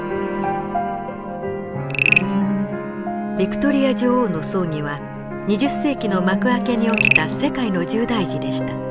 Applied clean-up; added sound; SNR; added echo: none; Frog; 4 dB; none.